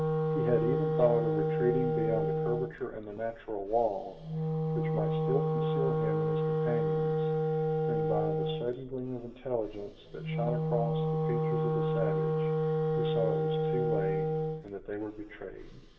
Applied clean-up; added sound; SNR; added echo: none; Wind instrument, woodwind instrument; -5 dB; reverberation time 1.6 s.